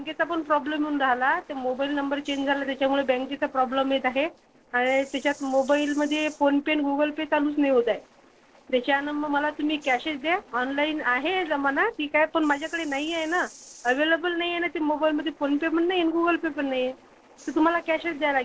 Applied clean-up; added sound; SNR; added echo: neural separator model SepFormer DNS4.